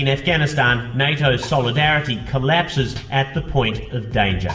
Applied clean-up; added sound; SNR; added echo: none; none; none; reverberation time 0.8 s.